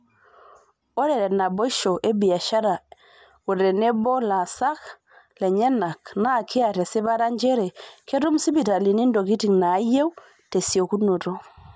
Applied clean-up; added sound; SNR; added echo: none; none; none; none.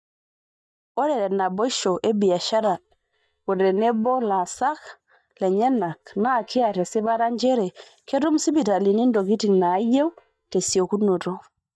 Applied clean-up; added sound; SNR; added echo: neural mask model DeepFilterNet 3.